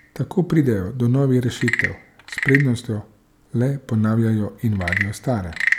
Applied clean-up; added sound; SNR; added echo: none; Wood / Percussion / Frog; 8 dB; none.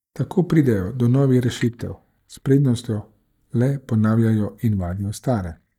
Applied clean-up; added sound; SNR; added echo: neural mask model DeepFilterNet 3.